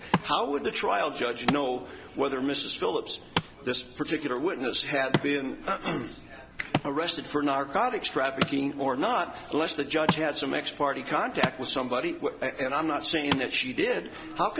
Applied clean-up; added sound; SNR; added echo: none; Wood; 8 dB; none.